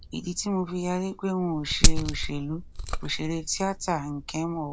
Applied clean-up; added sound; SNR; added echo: none; Glass; -3 dB; none.